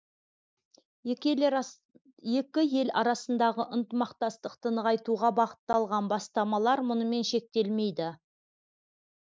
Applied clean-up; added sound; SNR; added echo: none; none; none; none.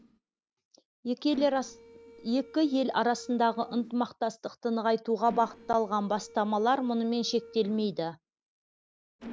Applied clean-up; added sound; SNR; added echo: none; Mechanisms; 20 dB; none.